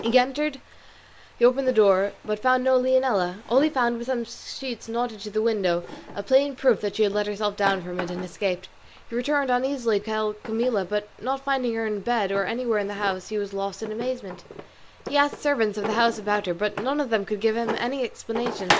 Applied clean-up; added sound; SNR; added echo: none; Drawer open or close; 13 dB; none.